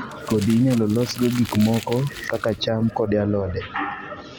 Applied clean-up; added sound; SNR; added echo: none; Crumpling, crinkling; 17 dB; none.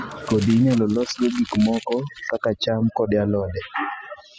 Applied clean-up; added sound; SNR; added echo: classical method spectral subtraction.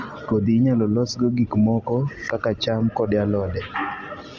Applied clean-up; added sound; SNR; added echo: none; none; none; none.